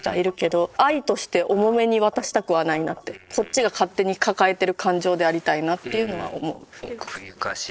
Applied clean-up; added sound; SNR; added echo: neural separator model SepFormer DNS4.